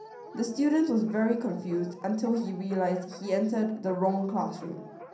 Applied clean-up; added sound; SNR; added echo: none; Dog; 17 dB; reverberation time 0.6 s.